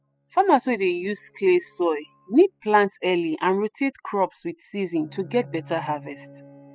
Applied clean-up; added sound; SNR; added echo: classical method spectral subtraction.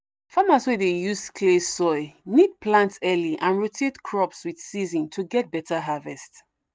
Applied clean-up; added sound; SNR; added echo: none; none; none; none.